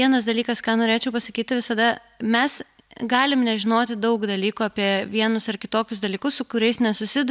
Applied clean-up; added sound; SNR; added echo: none; none; none; none.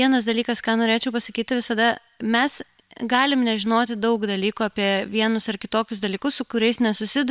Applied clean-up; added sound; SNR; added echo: neural separator model SepFormer WHAM!.